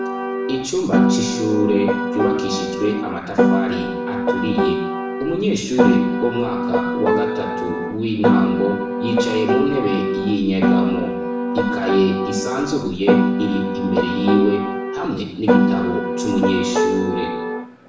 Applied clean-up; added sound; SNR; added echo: none; Piano; -2 dB; reverberation time 0.7 s.